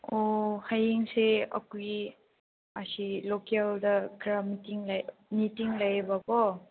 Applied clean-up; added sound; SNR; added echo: none; none; none; none.